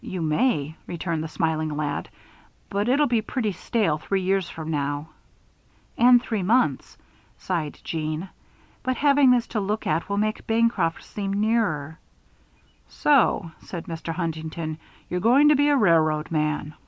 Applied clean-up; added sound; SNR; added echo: none; none; none; none.